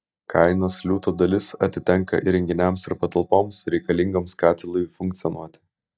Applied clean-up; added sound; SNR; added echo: neural mask model DeepFilterNet 3.